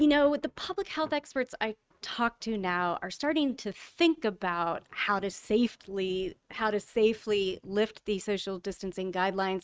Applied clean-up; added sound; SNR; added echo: neural mask model RNNoise.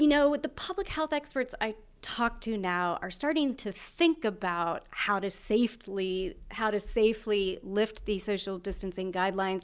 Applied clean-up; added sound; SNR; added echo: none; none; none; none.